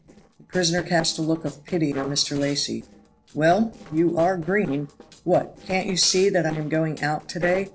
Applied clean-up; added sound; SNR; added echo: neural separator model SepFormer DNS4.